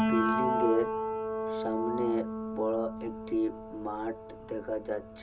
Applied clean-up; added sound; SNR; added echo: none; Piano; 1 dB; reverberation time 0.2 s.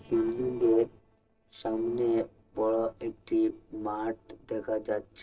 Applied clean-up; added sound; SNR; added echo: neural separator model SepFormer DNS4.